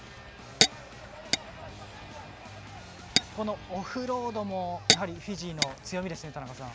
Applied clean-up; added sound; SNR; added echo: none; Tap / Glass; -3 dB; none.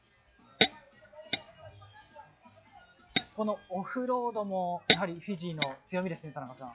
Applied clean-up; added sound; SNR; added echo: classical method log-MMSE.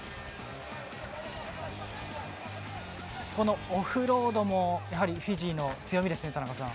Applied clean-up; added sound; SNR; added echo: none; none; none; none.